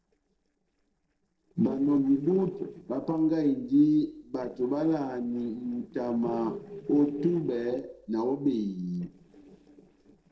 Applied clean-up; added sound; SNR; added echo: neural separator model SepFormer DNS4.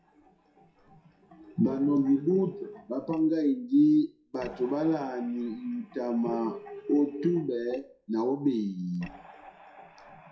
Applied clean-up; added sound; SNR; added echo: classical method WPE with log-MMSE.